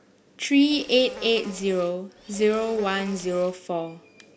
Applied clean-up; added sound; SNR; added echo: none; Insect; 18 dB; none.